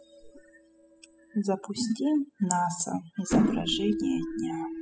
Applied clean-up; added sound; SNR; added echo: classical method spectral subtraction.